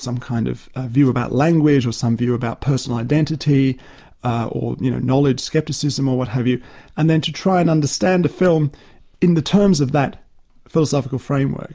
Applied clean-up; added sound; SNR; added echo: none; none; none; none.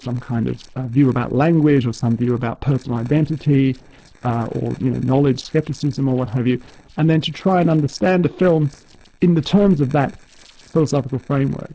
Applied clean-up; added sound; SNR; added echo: neural separator model SepFormer DNS4.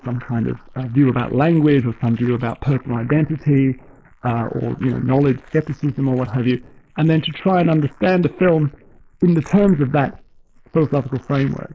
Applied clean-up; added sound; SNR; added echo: neural mask model Resemble Enhance denoiser.